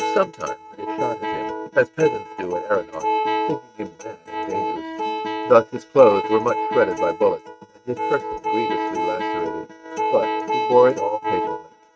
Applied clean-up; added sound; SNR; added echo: neural mask model RNNoise.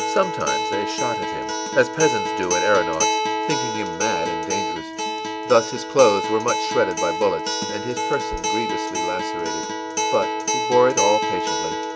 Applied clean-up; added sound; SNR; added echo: none; Acoustic guitar; 1 dB; none.